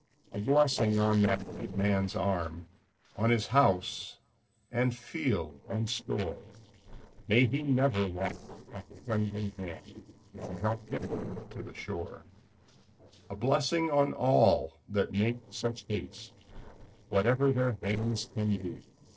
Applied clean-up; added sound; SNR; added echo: neural separator model SepFormer DNS4.